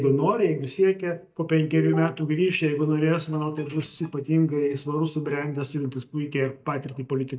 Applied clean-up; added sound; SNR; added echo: neural mask model DeepFilterNet 3.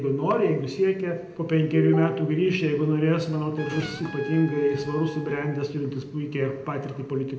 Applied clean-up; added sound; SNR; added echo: none; Trumpet; 18 dB; reverberation time 0.7 s.